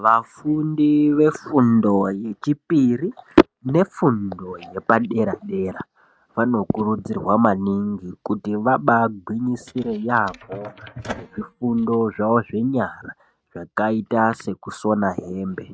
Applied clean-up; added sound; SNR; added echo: neural mask model RNNoise.